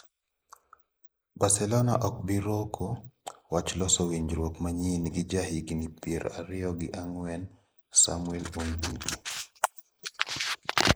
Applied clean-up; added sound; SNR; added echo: neural mask model Resemble Enhance denoiser.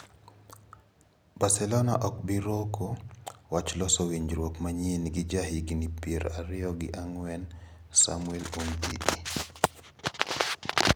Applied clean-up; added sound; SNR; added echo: none; none; none; none.